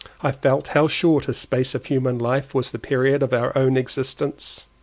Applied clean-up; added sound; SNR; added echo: none; none; none; none.